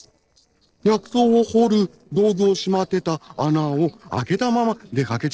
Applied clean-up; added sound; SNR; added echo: neural separator model SepFormer DNS4.